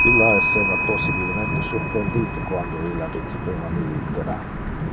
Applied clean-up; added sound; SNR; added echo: none; Thunder / Wind / Rain + Clock; -3 dB; none.